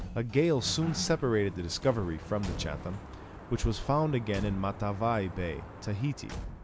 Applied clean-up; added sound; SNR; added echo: none; Sliding door + Slam / Truck / Car; 11 dB; none.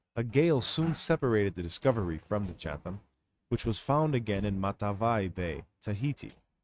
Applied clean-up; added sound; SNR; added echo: neural mask model RNNoise.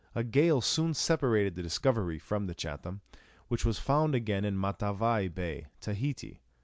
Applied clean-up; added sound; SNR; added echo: none; none; none; none.